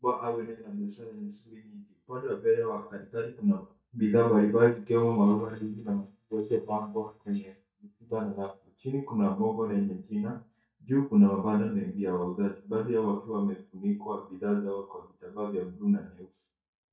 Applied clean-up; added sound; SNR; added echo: neural mask model DeepFilterNet 3.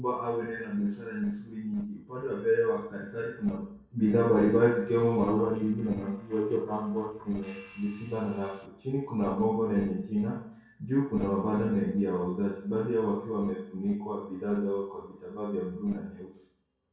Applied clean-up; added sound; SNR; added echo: neural separator model SepFormer DNS4.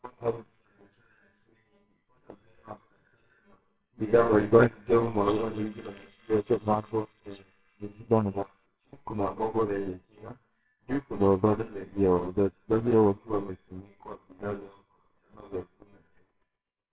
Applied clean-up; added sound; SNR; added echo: neural separator model SepFormer WHAMR!.